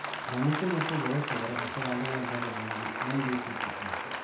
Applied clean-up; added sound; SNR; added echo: none; Applause; 1 dB; reverberation time 0.6 s.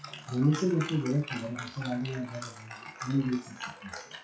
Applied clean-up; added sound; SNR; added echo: classical method WPE with log-MMSE.